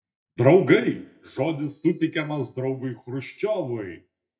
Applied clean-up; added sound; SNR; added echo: neural mask model DeepFilterNet 3.